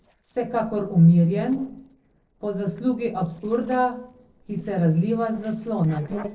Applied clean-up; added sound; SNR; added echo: neural separator model SepFormer DNS4.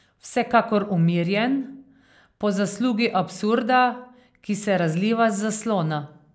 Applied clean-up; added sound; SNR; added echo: none; none; none; none.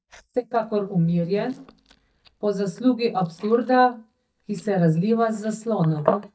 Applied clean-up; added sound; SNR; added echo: neural mask model DeepFilterNet 3.